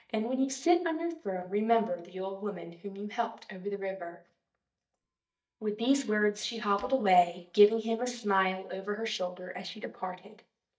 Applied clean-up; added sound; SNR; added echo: neural mask model DeepFilterNet 3.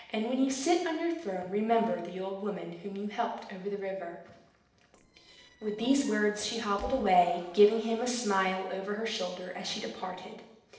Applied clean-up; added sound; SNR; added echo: neural separator model SepFormer DNS4.